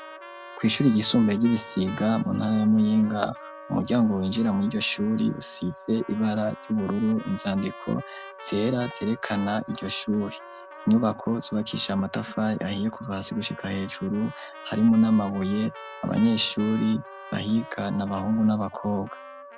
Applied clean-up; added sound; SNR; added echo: none; Wind instrument, woodwind instrument + Trumpet; 17 dB; none.